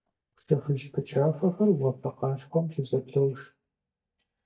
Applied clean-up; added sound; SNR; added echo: neural mask model DeepFilterNet 3.